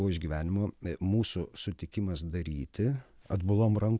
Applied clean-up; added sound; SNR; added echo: none; none; none; none.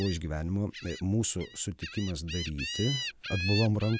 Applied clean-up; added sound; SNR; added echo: none; Gull, seagull; 9 dB; none.